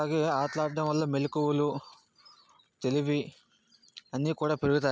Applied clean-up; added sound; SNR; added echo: none; none; none; none.